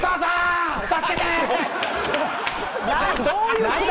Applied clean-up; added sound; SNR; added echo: none; Scratching (performance technique); 16 dB; none.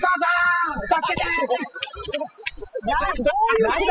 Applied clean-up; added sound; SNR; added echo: classical method spectral subtraction.